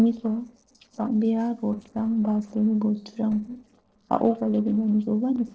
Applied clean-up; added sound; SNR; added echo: neural separator model SepFormer DNS4.